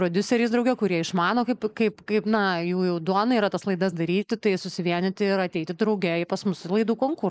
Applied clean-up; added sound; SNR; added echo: neural mask model Resemble Enhance denoiser.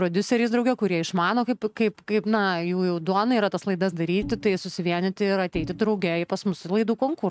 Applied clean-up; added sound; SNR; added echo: neural mask model RNNoise.